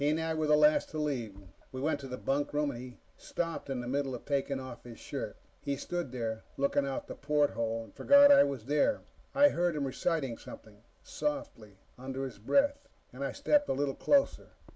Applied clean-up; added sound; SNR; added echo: none; none; none; none.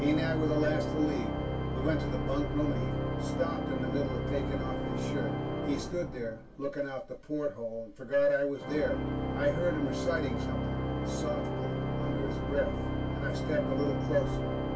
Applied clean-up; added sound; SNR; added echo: none; Organ; -1 dB; reverberation time 0.2 s.